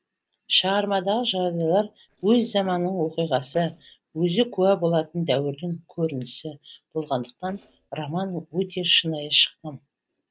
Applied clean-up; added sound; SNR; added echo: neural separator model SepFormer DNS4.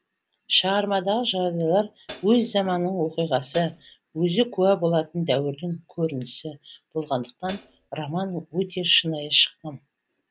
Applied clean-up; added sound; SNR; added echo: none; Hi-hat; 16 dB; none.